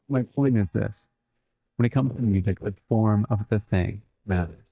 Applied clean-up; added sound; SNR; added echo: neural mask model DeepFilterNet 3.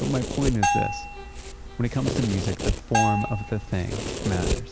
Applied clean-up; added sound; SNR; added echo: none; Domestic sounds, home sounds + Bell; 0 dB; none.